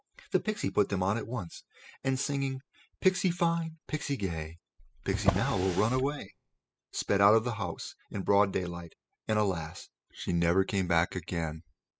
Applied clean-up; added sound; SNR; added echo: classical method spectral subtraction.